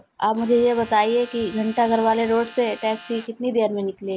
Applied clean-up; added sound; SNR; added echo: none; Tools; 18 dB; none.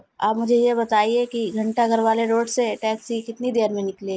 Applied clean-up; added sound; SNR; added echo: neural mask model Resemble Enhance denoiser.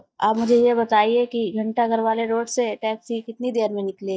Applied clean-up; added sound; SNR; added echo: neural mask model DeepFilterNet 3.